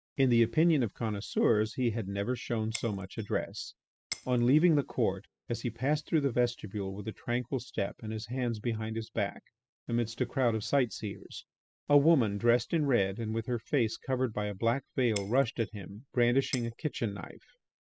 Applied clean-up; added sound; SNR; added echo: classical method spectral subtraction.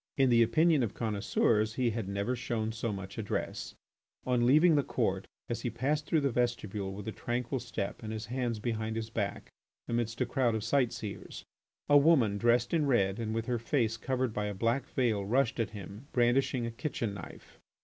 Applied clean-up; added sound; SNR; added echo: none; none; none; none.